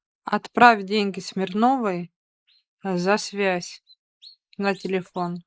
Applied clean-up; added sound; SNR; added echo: neural mask model Resemble Enhance denoiser.